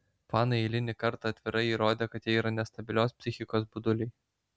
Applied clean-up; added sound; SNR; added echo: none; none; none; none.